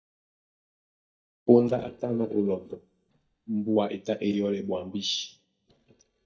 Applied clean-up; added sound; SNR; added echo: neural mask model DeepFilterNet 3.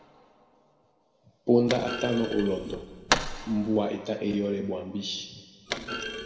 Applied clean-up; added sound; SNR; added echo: none; Thump, thud; 7 dB; reverberation time 1.7 s.